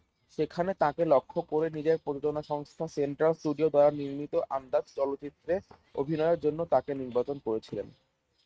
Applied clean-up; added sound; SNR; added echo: neural mask model RNNoise.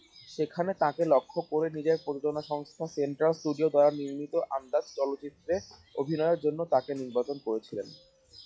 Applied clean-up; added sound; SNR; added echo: classical method log-MMSE.